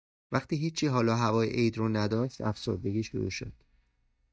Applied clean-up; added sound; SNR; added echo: neural mask model DeepFilterNet 3.